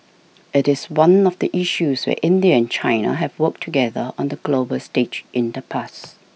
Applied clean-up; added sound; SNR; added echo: none; none; none; none.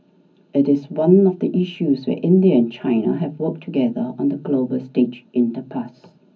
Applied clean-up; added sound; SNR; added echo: none; none; none; reverberation time 0.4 s.